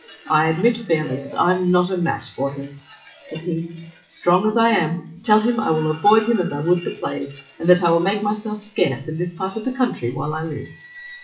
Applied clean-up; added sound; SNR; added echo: classical method WPE with log-MMSE.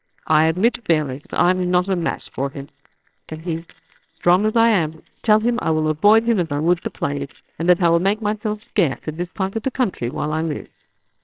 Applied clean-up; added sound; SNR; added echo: neural separator model SepFormer WHAMR!.